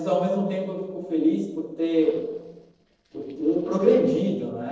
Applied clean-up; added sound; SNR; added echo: neural separator model SepFormer DNS4.